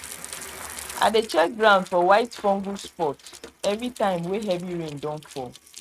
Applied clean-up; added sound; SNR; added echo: neural mask model RNNoise.